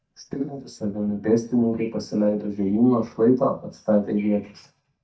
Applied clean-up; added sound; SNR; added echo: neural mask model DeepFilterNet 3.